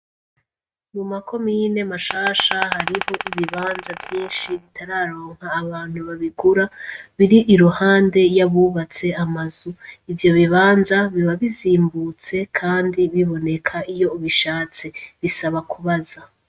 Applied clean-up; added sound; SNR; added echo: neural mask model RNNoise.